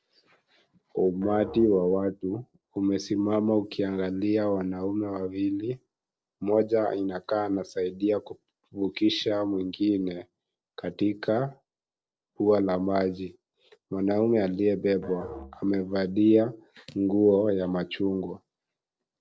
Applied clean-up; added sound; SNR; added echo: neural separator model SepFormer DNS4.